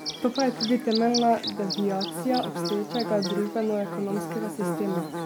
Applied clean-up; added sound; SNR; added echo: none; Buzz / Bird; 5 dB; none.